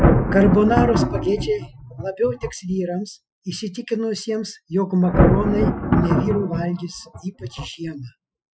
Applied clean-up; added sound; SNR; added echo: classical method Wiener filter.